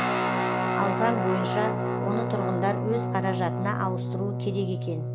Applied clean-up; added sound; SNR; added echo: none; Guitar; -2 dB; none.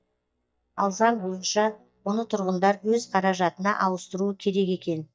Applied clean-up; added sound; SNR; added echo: neural mask model DeepFilterNet 3.